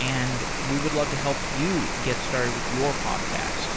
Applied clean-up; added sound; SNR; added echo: none; Rain; -1 dB; none.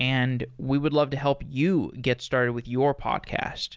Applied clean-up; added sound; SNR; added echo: none; none; none; none.